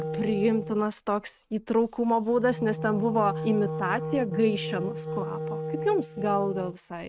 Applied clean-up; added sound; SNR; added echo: neural mask model RNNoise.